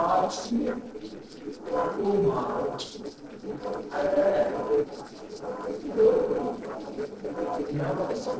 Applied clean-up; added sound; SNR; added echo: neural separator model SepFormer DNS4.